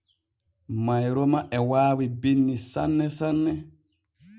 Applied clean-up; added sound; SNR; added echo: none; none; none; none.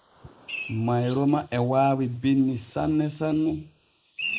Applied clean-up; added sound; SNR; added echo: neural mask model Resemble Enhance denoiser.